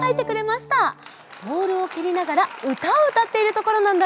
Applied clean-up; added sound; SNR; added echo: none; Applause; 16 dB; none.